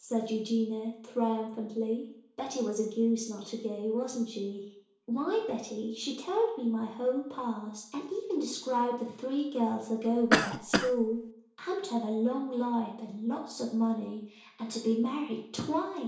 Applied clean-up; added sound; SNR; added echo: none; Cough; -2 dB; reverberation time 0.6 s.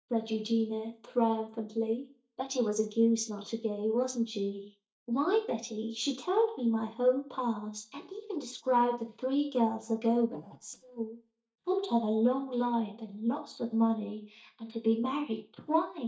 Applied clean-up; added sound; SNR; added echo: neural mask model DeepFilterNet 3.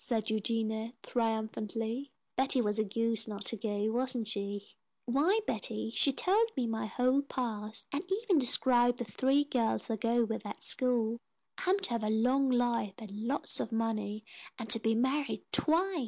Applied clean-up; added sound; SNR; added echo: none; none; none; none.